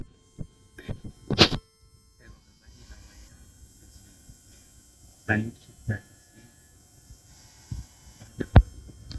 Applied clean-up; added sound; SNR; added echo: neural mask model DeepFilterNet 3.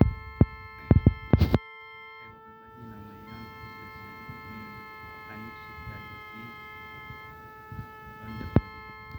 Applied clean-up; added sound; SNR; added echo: none; Trumpet + Wind instrument, woodwind instrument; 15 dB; none.